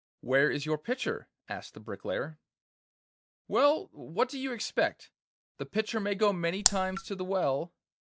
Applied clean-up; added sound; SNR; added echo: none; Raindrop; -2 dB; none.